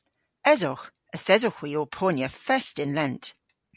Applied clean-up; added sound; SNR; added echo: none; none; none; none.